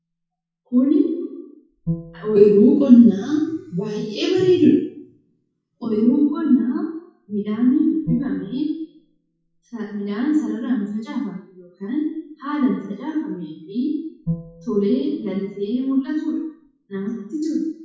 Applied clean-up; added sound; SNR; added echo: classical method WPE with log-MMSE.